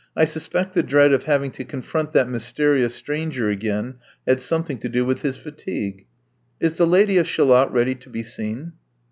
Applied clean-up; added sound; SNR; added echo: none; none; none; none.